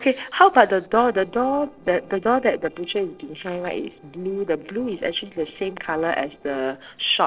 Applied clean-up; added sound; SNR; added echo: neural separator model SepFormer DNS4.